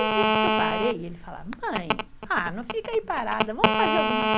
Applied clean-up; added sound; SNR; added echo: none; Telephone; -4 dB; none.